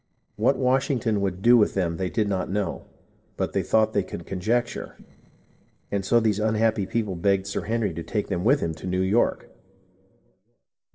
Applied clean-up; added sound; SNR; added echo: neural separator model SepFormer DNS4.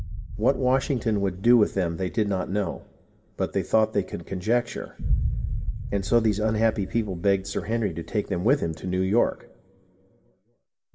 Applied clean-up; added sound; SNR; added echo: none; Boom; 9 dB; reverberation time 1.0 s.